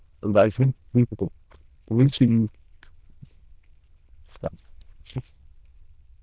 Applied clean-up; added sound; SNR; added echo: neural diffusion model UNIVERSE++.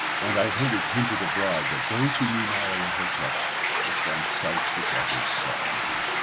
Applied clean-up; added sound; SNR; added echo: none; Stream; -5 dB; none.